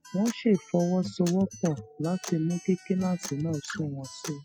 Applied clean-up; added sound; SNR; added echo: classical method spectral subtraction.